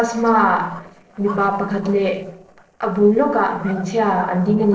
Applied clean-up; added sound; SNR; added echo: neural separator model SepFormer DNS4.